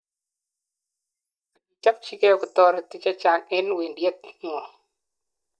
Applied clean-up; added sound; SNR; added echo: neural mask model DeepFilterNet 3.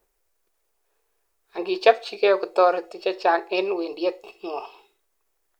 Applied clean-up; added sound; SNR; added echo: none; none; none; none.